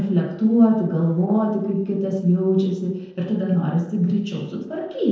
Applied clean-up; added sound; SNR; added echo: neural separator model SepFormer DNS4.